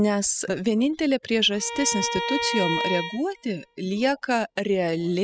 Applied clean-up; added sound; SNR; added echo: classical method spectral subtraction.